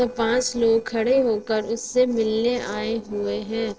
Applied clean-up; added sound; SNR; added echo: neural separator model SepFormer DNS4.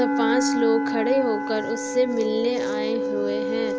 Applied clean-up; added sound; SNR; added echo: none; Wind instrument, woodwind instrument + Wind instrument, woodwind instrument; 1 dB; none.